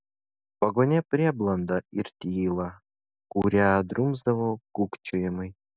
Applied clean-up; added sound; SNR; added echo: none; none; none; none.